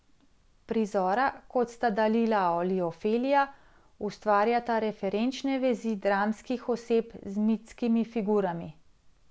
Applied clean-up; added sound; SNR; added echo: none; none; none; none.